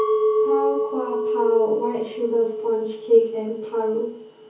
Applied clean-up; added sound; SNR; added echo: none; Chink, clink; 1 dB; reverberation time 0.6 s.